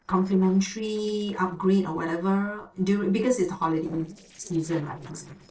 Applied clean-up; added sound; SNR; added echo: neural separator model SepFormer DNS4.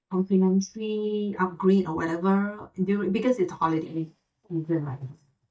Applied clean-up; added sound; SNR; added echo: neural mask model DeepFilterNet 3.